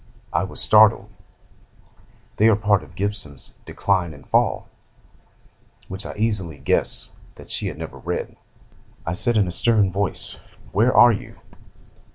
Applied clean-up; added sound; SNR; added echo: none; none; none; none.